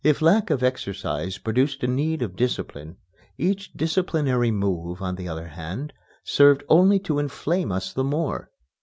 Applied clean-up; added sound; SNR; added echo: none; none; none; none.